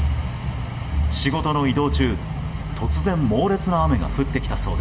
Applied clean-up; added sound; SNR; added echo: none; none; none; reverberation time 2.3 s.